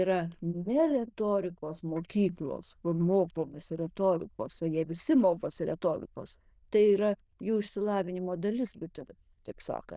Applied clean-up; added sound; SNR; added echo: neural diffusion model UNIVERSE++.